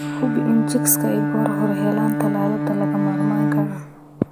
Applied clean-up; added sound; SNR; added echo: none; Bowed string instrument; 0 dB; none.